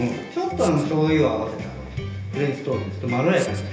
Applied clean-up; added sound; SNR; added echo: none; Writing; 19 dB; reverberation time 1.4 s.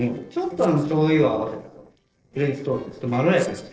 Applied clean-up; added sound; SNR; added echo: neural separator model SepFormer DNS4.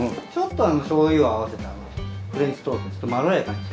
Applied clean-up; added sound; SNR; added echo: none; none; none; none.